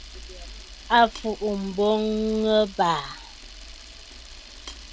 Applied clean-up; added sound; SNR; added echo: none; Camera; 16 dB; none.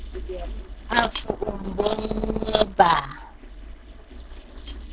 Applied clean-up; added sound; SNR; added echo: neural separator model SepFormer DNS4.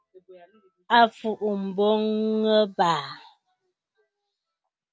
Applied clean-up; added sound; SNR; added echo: none; none; none; none.